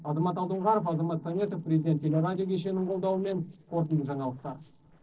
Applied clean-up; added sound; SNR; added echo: neural separator model SepFormer DNS4.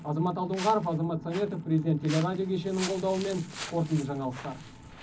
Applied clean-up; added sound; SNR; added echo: none; Walk, footsteps; 15 dB; reverberation time 0.4 s.